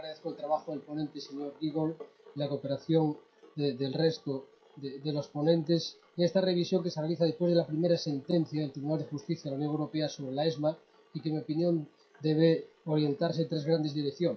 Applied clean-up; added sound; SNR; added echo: classical method WPE with log-MMSE.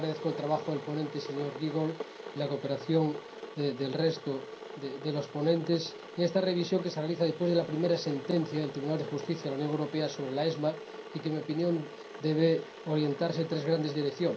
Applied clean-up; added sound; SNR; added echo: none; Boiling / Water; 12 dB; reverberation time 0.3 s.